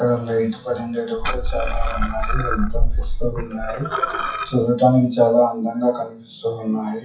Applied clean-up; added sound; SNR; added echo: classical method WPE with log-MMSE.